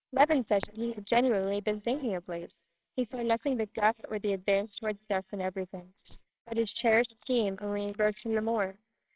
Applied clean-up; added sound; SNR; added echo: neural separator model SepFormer WHAMR!.